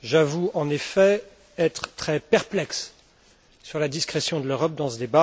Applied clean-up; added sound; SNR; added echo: none; none; none; none.